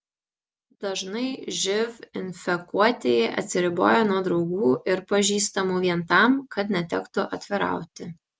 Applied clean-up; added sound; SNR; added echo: none; none; none; none.